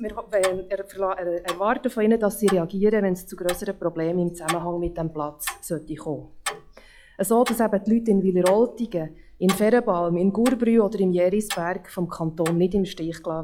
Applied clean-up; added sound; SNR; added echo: classical method log-MMSE.